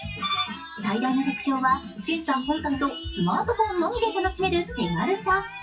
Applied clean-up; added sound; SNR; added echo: classical method WPE with log-MMSE.